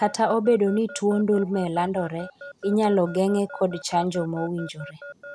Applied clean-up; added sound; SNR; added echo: none; Alarm / Keyboard (musical); 18 dB; none.